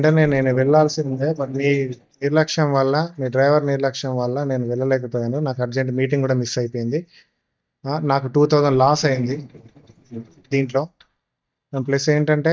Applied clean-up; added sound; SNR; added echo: neural mask model DeepFilterNet 3.